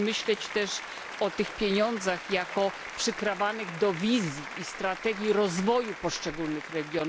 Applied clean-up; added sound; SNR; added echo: none; Applause; 11 dB; none.